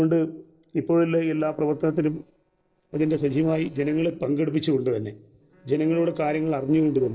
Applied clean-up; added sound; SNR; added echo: neural separator model SepFormer DNS4.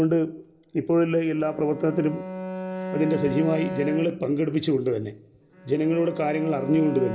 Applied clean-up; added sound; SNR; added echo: none; Bowed string instrument; 10 dB; reverberation time 0.6 s.